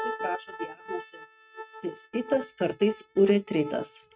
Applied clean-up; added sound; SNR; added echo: neural mask model RNNoise.